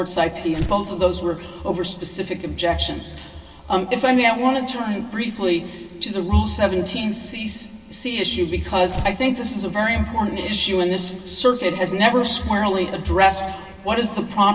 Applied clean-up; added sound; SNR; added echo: none; Tearing; 13 dB; reverberation time 2.0 s.